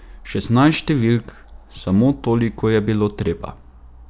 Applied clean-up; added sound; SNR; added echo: none; none; none; none.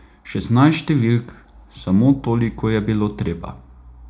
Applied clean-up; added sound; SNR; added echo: none; none; none; reverberation time 0.3 s.